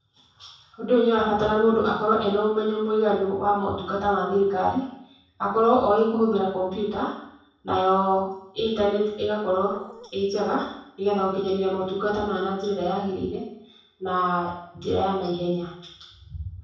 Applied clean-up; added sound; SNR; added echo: none; Bark; 20 dB; reverberation time 0.7 s.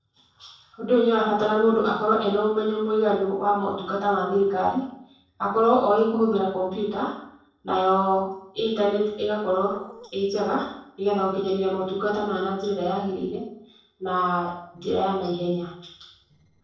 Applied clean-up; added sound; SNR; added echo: neural separator model SepFormer DNS4.